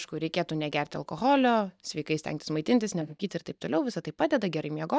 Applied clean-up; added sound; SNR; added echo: neural mask model DeepFilterNet 3.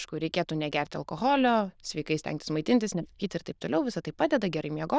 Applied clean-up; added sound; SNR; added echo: neural diffusion model UNIVERSE++.